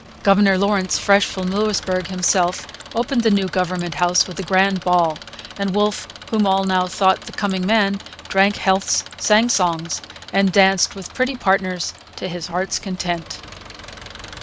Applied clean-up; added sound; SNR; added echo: none; Engine; 17 dB; none.